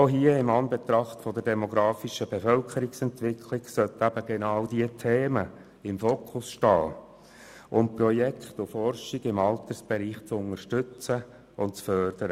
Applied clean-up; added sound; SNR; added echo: none; none; none; none.